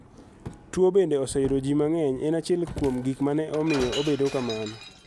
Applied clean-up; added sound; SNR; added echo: none; Shatter; 14 dB; none.